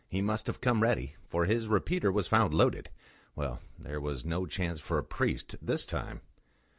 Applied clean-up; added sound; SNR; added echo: none; none; none; none.